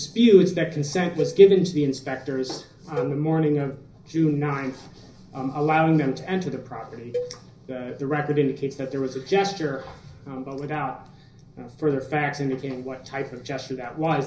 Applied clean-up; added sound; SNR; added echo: none; Cowbell; 13 dB; reverberation time 0.5 s.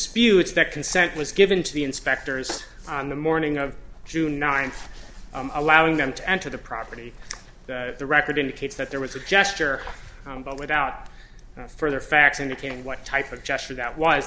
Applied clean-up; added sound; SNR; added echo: none; none; none; none.